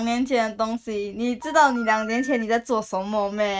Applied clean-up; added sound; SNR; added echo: neural mask model RNNoise.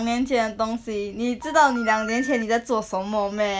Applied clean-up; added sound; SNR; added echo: none; Telephone; 12 dB; none.